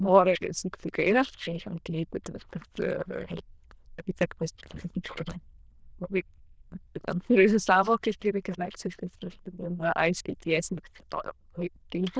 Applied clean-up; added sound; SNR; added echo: neural diffusion model UNIVERSE++.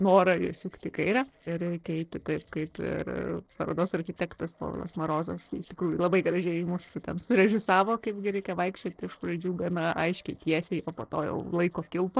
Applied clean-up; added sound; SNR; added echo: neural separator model SepFormer DNS4.